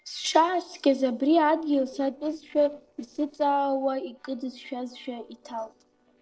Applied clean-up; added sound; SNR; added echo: neural separator model SepFormer DNS4.